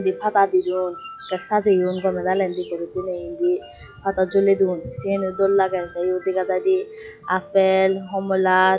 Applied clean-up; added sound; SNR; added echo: classical method log-MMSE.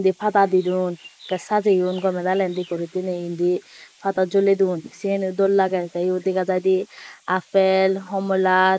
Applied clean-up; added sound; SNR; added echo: neural mask model Resemble Enhance denoiser.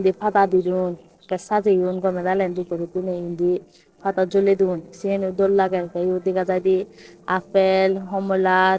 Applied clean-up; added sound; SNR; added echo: neural separator model SepFormer DNS4.